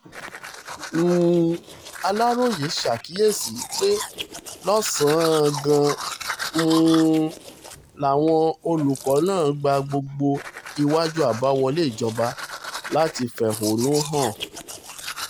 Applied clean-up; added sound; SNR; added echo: none; Domestic sounds, home sounds; 12 dB; none.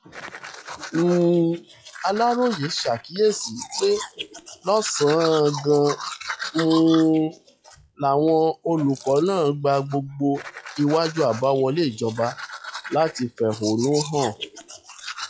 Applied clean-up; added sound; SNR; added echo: classical method log-MMSE.